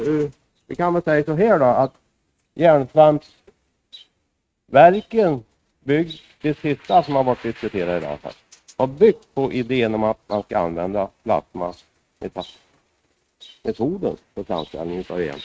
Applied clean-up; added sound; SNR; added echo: neural mask model RNNoise.